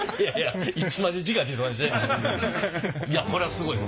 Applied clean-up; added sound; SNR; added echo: none; none; none; none.